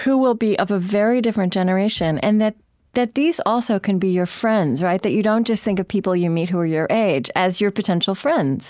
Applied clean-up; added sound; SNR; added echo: none; none; none; none.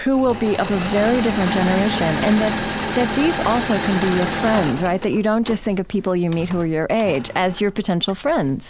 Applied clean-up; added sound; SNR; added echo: none; Engine / Mechanisms; 6 dB; none.